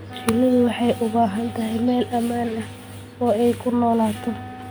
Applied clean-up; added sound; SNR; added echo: none; Wind instrument, woodwind instrument; 19 dB; none.